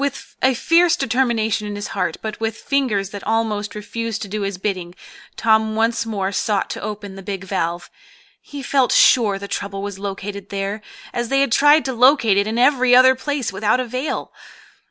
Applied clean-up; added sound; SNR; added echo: none; none; none; none.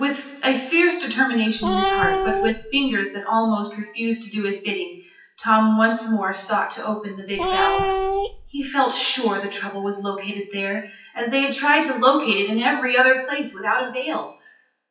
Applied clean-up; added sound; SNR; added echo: classical method WPE with log-MMSE.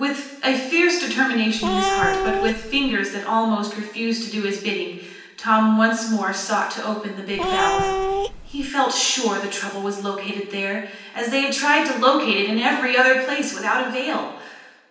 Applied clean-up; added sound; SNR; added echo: none; Cat; 1 dB; reverberation time 0.9 s.